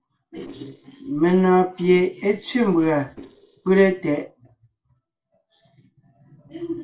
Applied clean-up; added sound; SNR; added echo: neural separator model SepFormer DNS4.